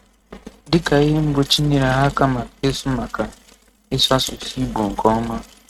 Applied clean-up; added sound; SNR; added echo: neural mask model RNNoise.